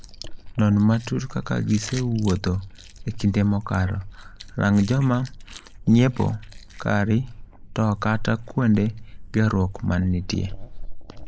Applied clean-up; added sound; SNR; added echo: neural mask model Resemble Enhance denoiser.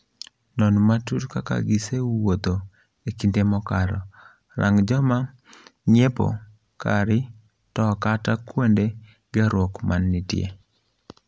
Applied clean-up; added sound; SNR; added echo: none; none; none; none.